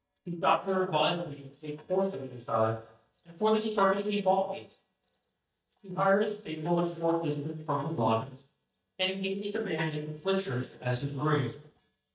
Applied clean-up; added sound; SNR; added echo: neural mask model DeepFilterNet 3.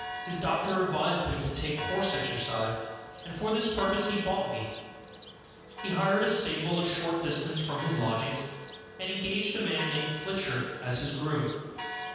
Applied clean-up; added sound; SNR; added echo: none; Church bell; 11 dB; reverberation time 1.2 s.